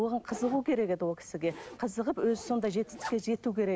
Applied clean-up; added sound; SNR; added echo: none; Zipper (clothing); 17 dB; none.